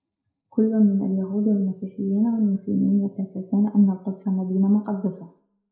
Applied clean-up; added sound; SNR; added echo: none; none; none; reverberation time 0.5 s.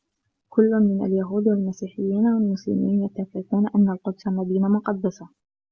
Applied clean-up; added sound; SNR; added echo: none; none; none; none.